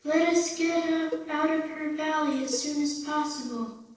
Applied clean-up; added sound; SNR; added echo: neural separator model SepFormer DNS4.